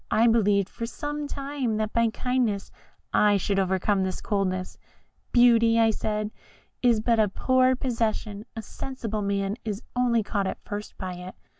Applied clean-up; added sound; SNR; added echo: none; none; none; none.